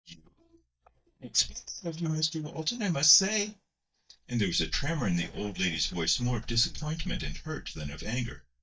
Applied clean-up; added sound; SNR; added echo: neural mask model DeepFilterNet 3.